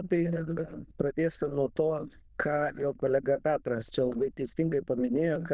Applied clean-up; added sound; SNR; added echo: neural diffusion model UNIVERSE++.